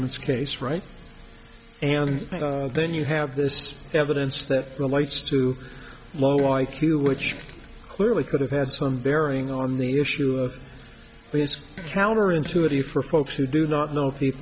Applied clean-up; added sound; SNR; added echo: none; Fart; 16 dB; none.